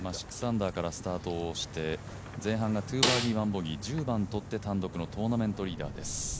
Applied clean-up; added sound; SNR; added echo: none; Snare drum; 0 dB; none.